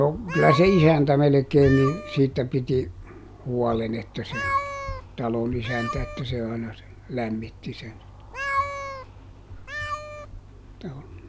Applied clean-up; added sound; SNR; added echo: none; Meow; 10 dB; none.